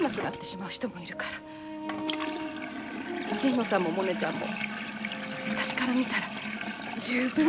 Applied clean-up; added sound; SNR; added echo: none; Sink (filling or washing) / Water tap, faucet; 4 dB; none.